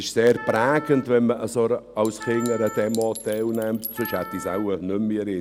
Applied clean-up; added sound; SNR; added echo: none; Chink, clink + Wind instrument, woodwind instrument; 15 dB; none.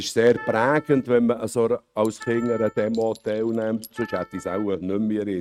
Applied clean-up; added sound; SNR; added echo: neural mask model RNNoise.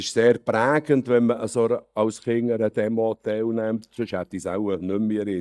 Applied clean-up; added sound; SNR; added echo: neural mask model DeepFilterNet 3.